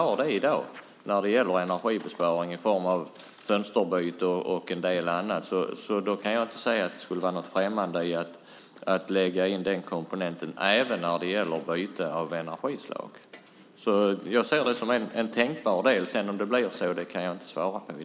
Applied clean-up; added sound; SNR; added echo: none; none; none; none.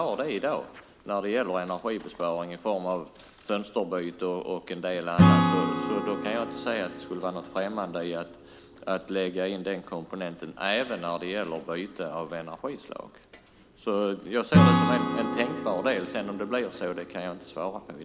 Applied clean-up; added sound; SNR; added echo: none; Acoustic guitar / Strum; -1 dB; none.